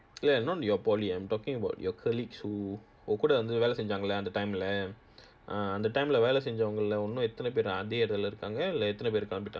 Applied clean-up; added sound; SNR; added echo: none; none; none; none.